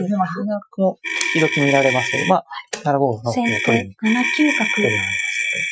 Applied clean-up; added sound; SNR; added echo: classical method Wiener filter.